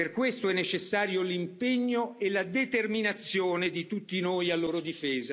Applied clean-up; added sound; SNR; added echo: none; none; none; none.